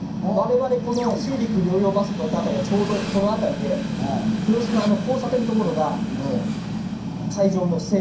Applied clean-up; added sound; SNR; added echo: none; Train; 12 dB; reverberation time 0.5 s.